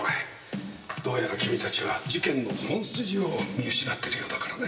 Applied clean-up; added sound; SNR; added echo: none; Bass drum / Snare drum; 11 dB; reverberation time 0.9 s.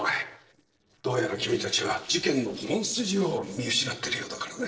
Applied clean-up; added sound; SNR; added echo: neural separator model SepFormer DNS4.